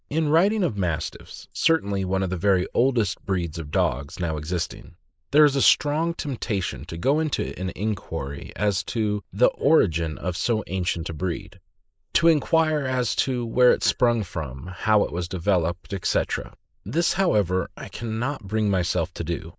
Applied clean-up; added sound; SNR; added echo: neural mask model Resemble Enhance denoiser.